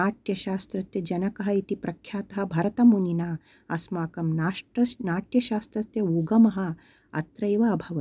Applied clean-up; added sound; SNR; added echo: none; none; none; none.